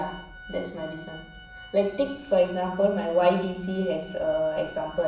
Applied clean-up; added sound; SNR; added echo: none; Organ; 18 dB; reverberation time 0.7 s.